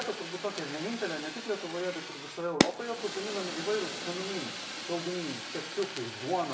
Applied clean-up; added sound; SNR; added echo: none; Fire; 2 dB; reverberation time 0.6 s.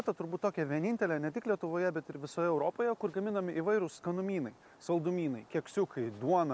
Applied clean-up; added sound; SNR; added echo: none; none; none; none.